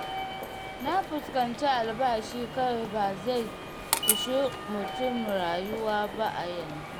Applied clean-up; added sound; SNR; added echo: none; Walk, footsteps / Subway, metro, underground; 5 dB; none.